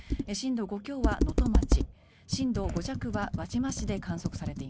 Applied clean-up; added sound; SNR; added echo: none; Computer keyboard; -4 dB; none.